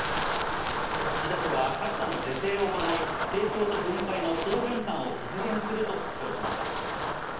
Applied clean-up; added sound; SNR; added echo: none; Wind; 0 dB; reverberation time 0.9 s.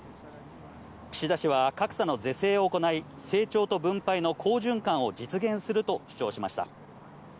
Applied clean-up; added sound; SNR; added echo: none; none; none; none.